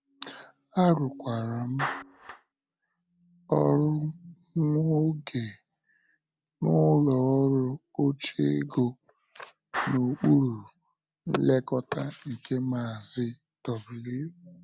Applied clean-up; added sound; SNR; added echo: none; Clapping; 17 dB; none.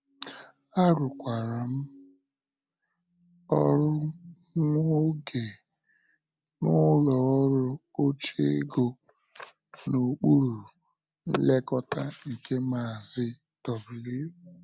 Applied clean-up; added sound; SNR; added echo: none; none; none; none.